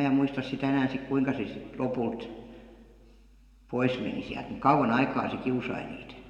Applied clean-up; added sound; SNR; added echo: none; none; none; reverberation time 2.1 s.